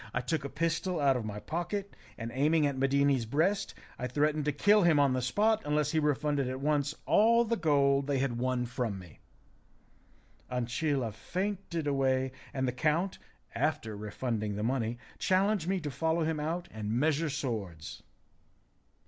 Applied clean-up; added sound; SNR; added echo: none; none; none; none.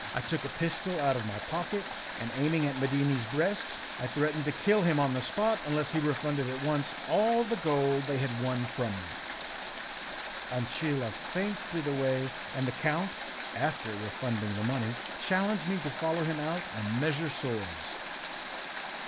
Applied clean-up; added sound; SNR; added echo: none; Water; 3 dB; none.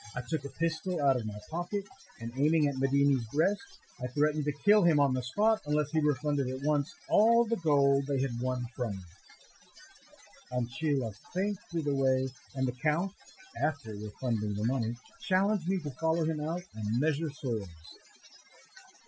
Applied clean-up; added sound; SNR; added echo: classical method Wiener filter.